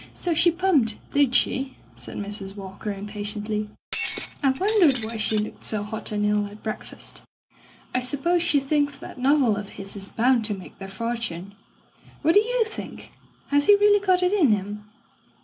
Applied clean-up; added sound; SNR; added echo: none; Shatter; 6 dB; none.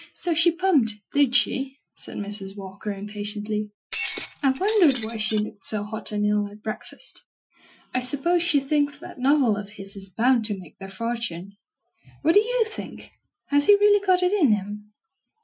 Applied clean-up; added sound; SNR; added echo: classical method Wiener filter.